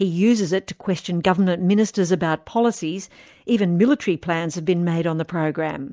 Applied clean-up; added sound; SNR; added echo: none; none; none; none.